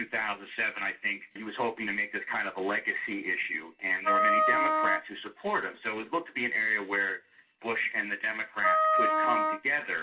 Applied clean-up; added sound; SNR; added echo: none; Wind instrument, woodwind instrument; -4 dB; reverberation time 0.2 s.